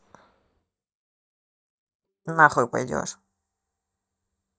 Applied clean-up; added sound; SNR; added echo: neural mask model DeepFilterNet 3.